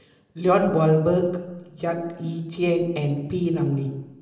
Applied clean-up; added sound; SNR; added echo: none; none; none; reverberation time 1.2 s.